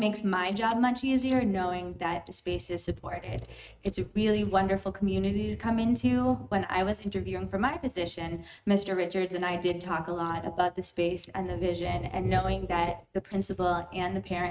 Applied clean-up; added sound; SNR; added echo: neural mask model RNNoise.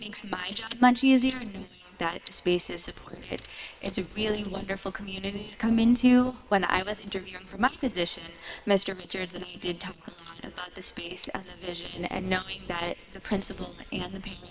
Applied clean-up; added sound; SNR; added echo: neural separator model SepFormer WHAM!.